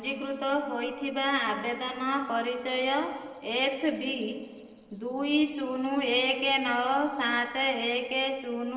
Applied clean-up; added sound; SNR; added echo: neural separator model SepFormer DNS4.